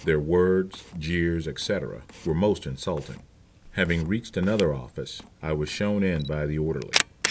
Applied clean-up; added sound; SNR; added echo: none; Camera; 10 dB; none.